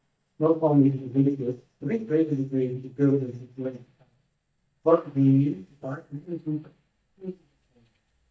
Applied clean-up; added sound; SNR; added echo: neural mask model DeepFilterNet 3.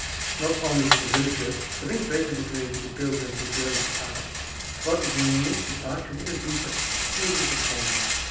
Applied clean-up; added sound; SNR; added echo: none; Rattle; -1 dB; reverberation time 0.9 s.